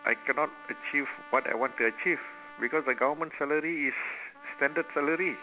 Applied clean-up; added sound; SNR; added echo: none; Trumpet; 18 dB; none.